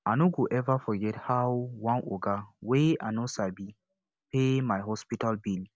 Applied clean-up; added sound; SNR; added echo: none; none; none; none.